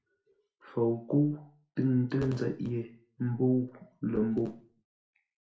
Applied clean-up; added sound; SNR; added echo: none; none; none; reverberation time 0.4 s.